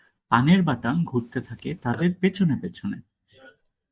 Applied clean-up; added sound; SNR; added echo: neural mask model DeepFilterNet 3.